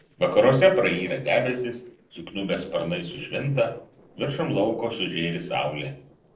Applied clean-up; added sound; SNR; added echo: neural separator model SepFormer DNS4.